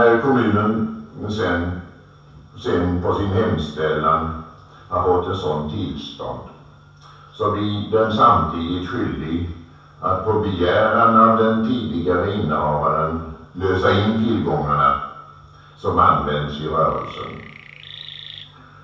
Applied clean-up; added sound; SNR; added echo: none; Chirp, tweet; 19 dB; reverberation time 0.7 s.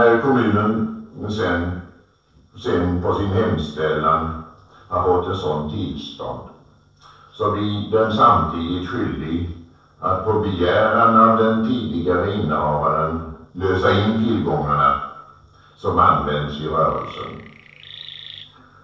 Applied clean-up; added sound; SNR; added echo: neural separator model SepFormer DNS4.